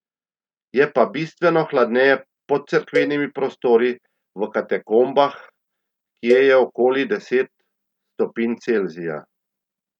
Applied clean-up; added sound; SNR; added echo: neural mask model RNNoise.